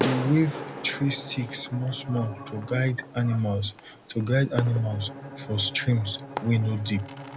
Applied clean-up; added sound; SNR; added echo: none; Fireworks + Bowed string instrument; 10 dB; none.